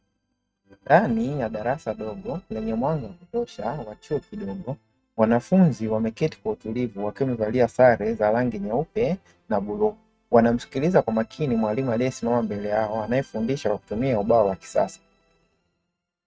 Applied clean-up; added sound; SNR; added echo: neural mask model RNNoise.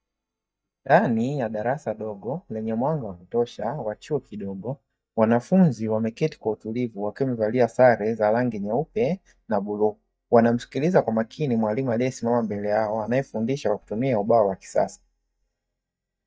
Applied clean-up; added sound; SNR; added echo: neural mask model DeepFilterNet 3.